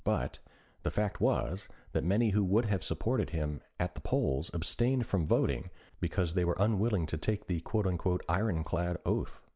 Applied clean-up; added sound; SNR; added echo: none; none; none; none.